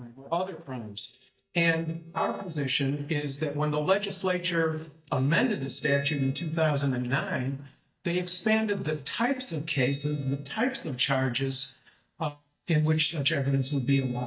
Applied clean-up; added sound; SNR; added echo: neural mask model DeepFilterNet 3.